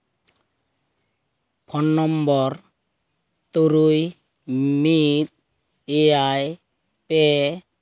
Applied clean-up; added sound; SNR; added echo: none; none; none; none.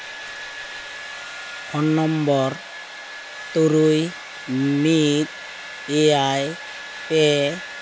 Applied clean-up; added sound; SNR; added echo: none; Domestic sounds, home sounds; 13 dB; none.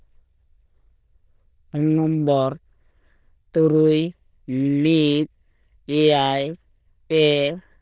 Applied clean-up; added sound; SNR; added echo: neural diffusion model UNIVERSE++.